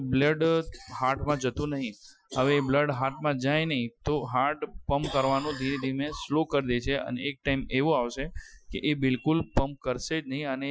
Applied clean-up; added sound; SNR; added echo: classical method Wiener filter.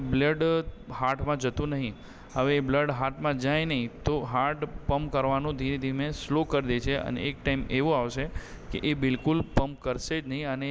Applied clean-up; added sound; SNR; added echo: none; none; none; none.